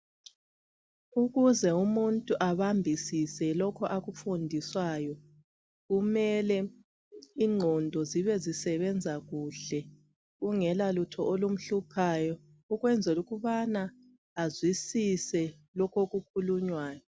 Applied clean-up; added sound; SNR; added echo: none; none; none; none.